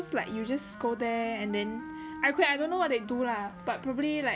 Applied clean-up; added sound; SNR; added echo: none; Wind instrument, woodwind instrument; 14 dB; none.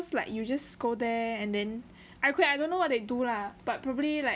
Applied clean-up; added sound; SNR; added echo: none; none; none; none.